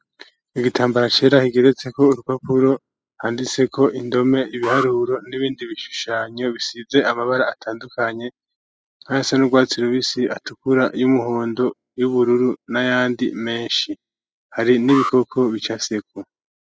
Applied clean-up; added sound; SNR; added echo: classical method spectral subtraction.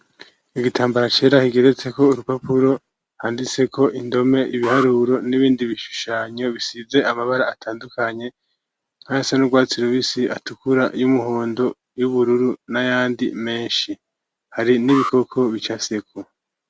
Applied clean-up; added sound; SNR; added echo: none; Alarm; 12 dB; none.